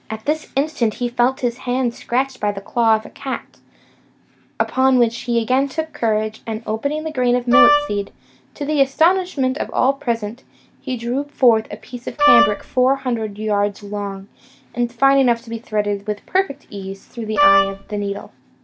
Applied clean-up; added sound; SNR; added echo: none; Wind instrument, woodwind instrument; -3 dB; none.